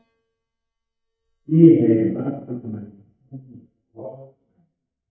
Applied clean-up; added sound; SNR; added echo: neural mask model DeepFilterNet 3.